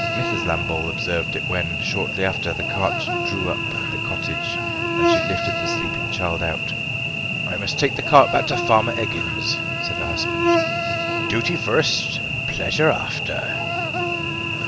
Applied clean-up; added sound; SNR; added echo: none; Cricket / Buzz; -1 dB; none.